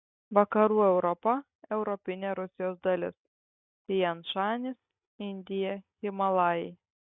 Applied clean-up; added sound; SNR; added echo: none; none; none; none.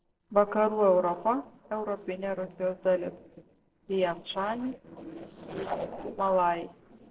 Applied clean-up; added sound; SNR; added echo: neural separator model SepFormer DNS4.